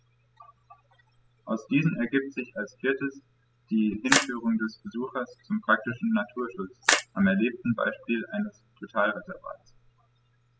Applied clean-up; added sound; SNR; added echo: classical method spectral subtraction.